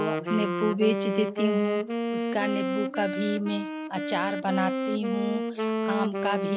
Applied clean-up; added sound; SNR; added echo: none; Wind instrument, woodwind instrument; 0 dB; none.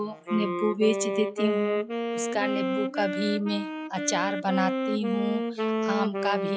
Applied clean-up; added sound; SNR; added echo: classical method log-MMSE.